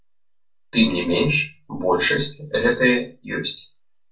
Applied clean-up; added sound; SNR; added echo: none; none; none; reverberation time 0.2 s.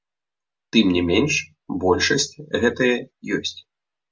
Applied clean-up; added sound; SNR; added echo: none; none; none; none.